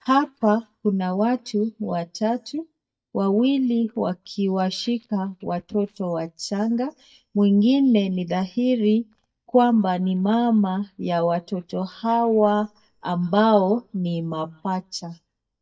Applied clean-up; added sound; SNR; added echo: neural mask model DeepFilterNet 3.